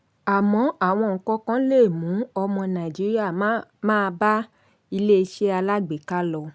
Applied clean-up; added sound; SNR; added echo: none; none; none; none.